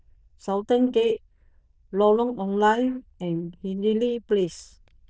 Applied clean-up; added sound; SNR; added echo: neural diffusion model UNIVERSE++.